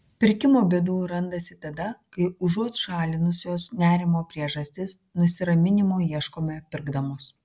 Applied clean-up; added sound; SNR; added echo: none; none; none; none.